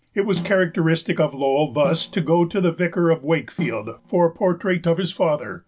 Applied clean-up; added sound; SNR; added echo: none; Snare drum; 14 dB; none.